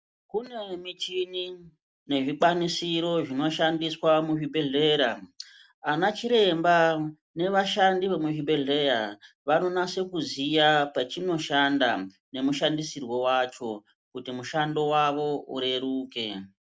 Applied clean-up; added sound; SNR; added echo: none; none; none; none.